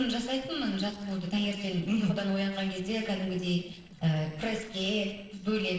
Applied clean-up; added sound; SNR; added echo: neural separator model SepFormer DNS4.